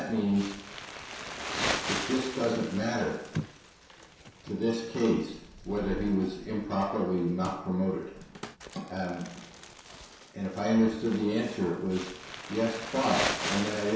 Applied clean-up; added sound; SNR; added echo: none; Crumpling, crinkling; 8 dB; reverberation time 0.7 s.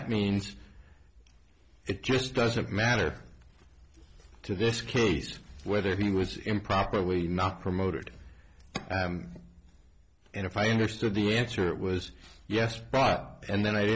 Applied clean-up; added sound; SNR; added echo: none; none; none; none.